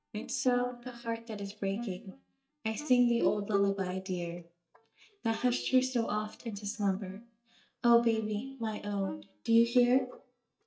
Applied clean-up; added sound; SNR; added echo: neural mask model DeepFilterNet 3.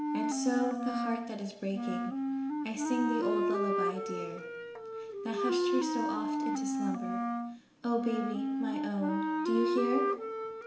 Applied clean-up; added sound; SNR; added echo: none; Wind instrument, woodwind instrument; -3 dB; reverberation time 1.0 s.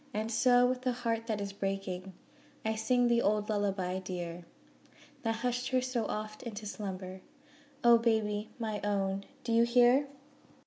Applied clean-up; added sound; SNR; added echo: none; none; none; none.